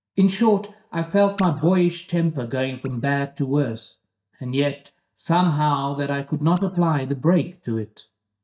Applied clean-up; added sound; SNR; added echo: neural mask model DeepFilterNet 3.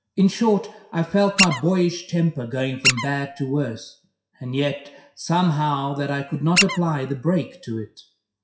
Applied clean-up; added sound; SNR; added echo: classical method WPE with log-MMSE.